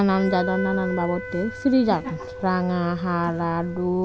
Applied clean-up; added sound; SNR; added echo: none; Wind instrument, woodwind instrument; 11 dB; none.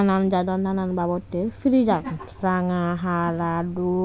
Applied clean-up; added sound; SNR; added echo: none; none; none; none.